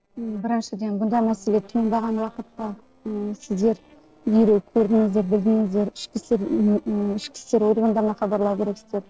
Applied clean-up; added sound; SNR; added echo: neural separator model SepFormer DNS4.